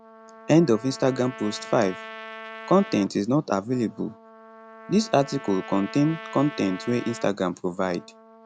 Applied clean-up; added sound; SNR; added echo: none; Trumpet; 16 dB; none.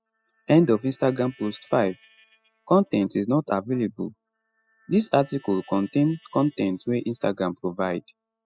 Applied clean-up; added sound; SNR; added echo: classical method spectral subtraction.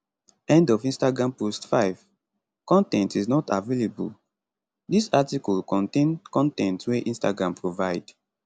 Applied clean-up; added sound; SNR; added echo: none; none; none; none.